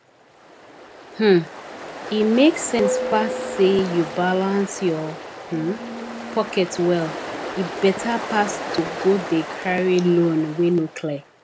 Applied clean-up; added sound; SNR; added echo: none; Ocean; 9 dB; none.